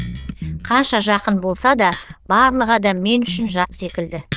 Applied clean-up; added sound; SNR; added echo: neural diffusion model UNIVERSE++.